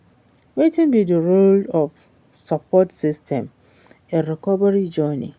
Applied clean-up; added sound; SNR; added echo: none; none; none; none.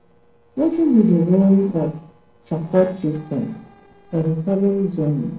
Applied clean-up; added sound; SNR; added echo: neural separator model SepFormer DNS4.